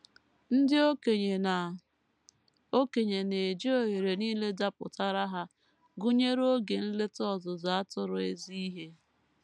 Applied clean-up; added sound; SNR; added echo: none; none; none; none.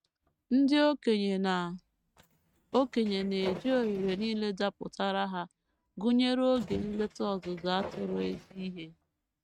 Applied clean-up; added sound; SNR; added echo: neural mask model RNNoise.